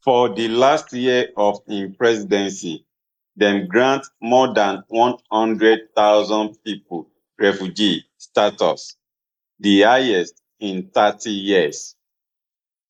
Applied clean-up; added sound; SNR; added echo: neural mask model Resemble Enhance denoiser.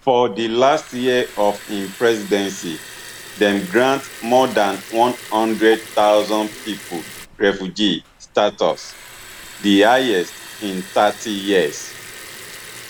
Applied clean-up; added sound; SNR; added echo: none; Liquid; 18 dB; none.